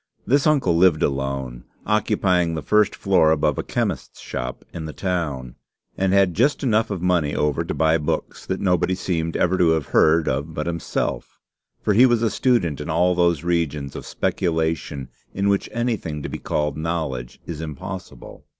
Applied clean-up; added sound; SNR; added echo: none; none; none; none.